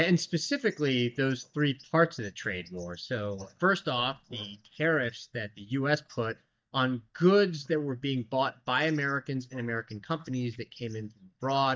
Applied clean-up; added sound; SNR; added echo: neural mask model DeepFilterNet 3.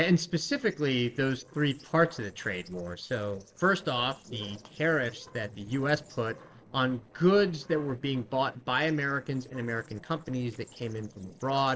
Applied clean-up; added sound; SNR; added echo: neural separator model SepFormer DNS4.